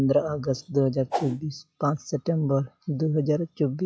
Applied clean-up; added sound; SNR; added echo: classical method log-MMSE.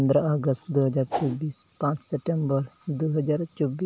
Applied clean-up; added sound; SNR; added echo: none; Whoosh, swoosh, swish; 5 dB; none.